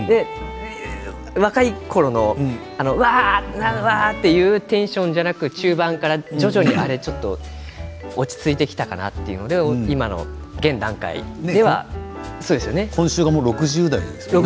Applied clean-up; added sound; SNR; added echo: none; none; none; none.